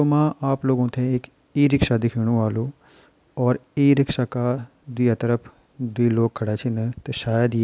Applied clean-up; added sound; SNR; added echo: none; none; none; none.